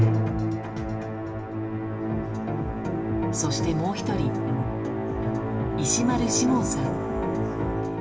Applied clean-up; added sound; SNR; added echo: none; Musical instrument; -2 dB; reverberation time 1.6 s.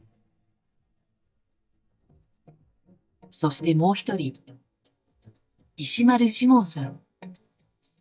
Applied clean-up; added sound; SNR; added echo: neural mask model DeepFilterNet 3.